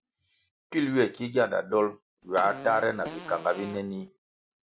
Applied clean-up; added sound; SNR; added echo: none; Fart; 13 dB; none.